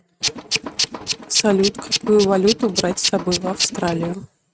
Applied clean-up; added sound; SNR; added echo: neural mask model RNNoise.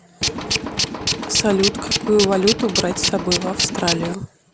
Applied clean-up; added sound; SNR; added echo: none; Tools; 1 dB; none.